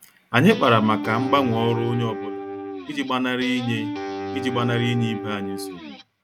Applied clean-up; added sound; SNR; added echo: none; Guitar; 8 dB; none.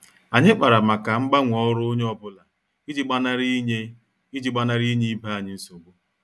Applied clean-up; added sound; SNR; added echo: none; none; none; none.